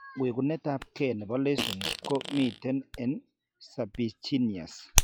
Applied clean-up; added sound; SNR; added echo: classical method log-MMSE.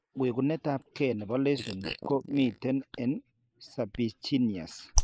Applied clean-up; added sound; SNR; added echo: neural mask model Resemble Enhance denoiser.